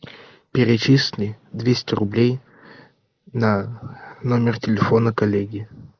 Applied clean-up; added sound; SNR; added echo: neural mask model Resemble Enhance denoiser.